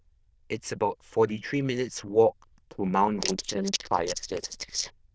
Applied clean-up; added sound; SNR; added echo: neural diffusion model UNIVERSE++.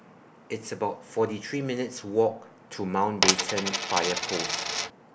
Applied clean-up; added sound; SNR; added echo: none; Coin (dropping); -2 dB; none.